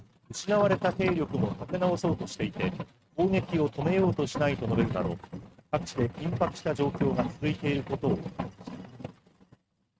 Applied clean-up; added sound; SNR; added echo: neural mask model RNNoise.